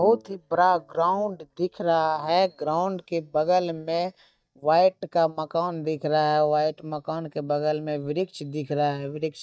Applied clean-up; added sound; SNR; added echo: neural mask model DeepFilterNet 3.